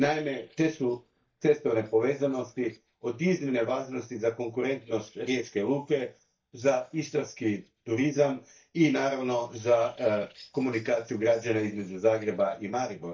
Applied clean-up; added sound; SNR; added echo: neural mask model DeepFilterNet 3.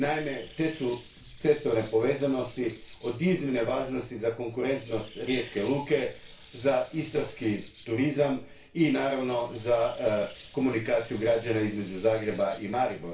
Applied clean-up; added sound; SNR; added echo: none; Bird; 19 dB; reverberation time 0.3 s.